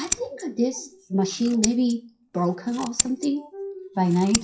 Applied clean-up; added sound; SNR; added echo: classical method WPE with log-MMSE.